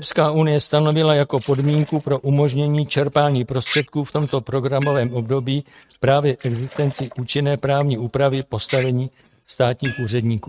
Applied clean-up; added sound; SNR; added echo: neural mask model RNNoise.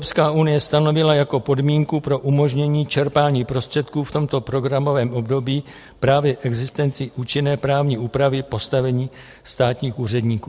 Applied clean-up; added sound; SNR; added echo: none; none; none; none.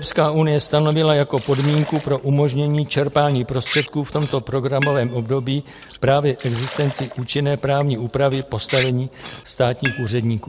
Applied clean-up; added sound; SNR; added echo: none; Liquid; 14 dB; none.